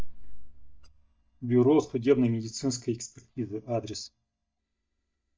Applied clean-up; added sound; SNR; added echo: neural mask model DeepFilterNet 3.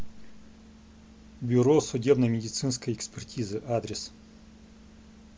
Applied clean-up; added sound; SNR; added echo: none; none; none; none.